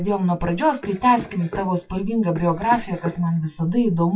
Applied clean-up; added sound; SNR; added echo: classical method WPE with log-MMSE.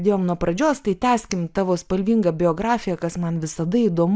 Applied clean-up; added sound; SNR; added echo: none; none; none; none.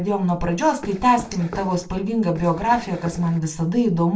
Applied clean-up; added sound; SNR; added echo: neural separator model SepFormer DNS4.